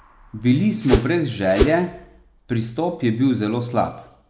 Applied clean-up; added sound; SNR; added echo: none; Whoosh, swoosh, swish; -1 dB; none.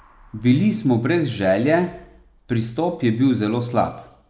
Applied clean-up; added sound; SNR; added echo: none; none; none; none.